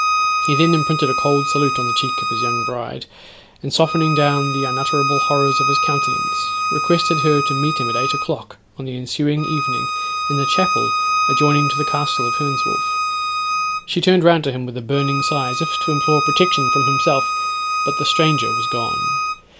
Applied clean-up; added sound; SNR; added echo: none; Bowed string instrument; -1 dB; none.